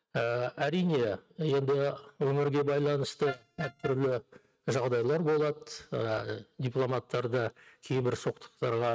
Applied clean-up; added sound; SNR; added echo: neural mask model RNNoise.